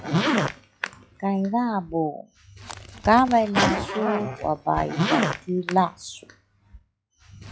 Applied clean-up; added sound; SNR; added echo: classical method log-MMSE.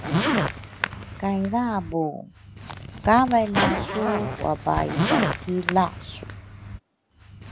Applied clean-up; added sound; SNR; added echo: none; Zipper (clothing); 2 dB; none.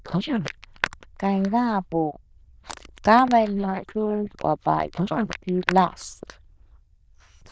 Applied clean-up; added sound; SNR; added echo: neural diffusion model UNIVERSE++.